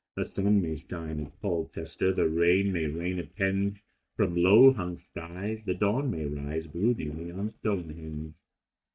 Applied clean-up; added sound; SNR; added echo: neural mask model DeepFilterNet 3.